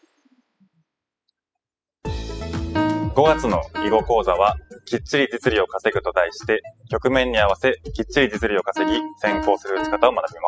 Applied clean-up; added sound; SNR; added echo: classical method spectral subtraction.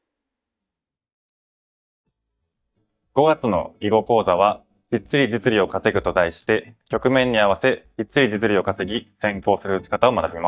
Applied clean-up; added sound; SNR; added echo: neural mask model DeepFilterNet 3.